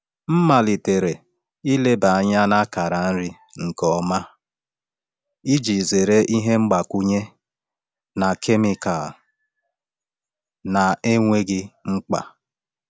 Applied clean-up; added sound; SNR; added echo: none; none; none; none.